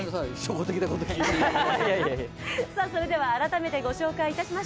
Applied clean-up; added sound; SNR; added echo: none; none; none; none.